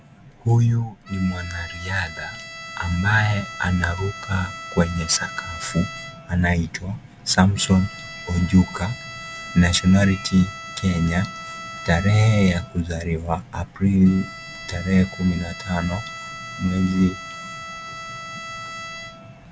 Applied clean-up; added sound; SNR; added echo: none; Bowed string instrument; 14 dB; none.